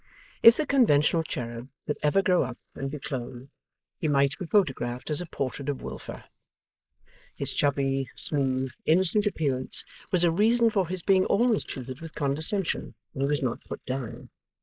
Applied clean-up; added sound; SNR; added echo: neural mask model Resemble Enhance denoiser.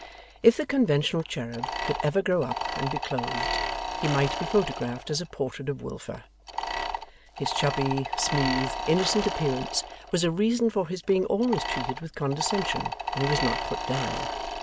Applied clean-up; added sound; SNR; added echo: none; Mechanisms; 5 dB; none.